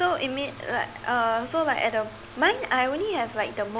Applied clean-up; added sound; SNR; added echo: none; Mechanical fan; 17 dB; none.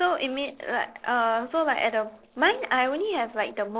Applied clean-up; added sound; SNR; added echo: neural separator model SepFormer DNS4.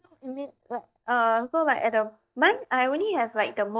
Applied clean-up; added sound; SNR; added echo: neural mask model DeepFilterNet 3.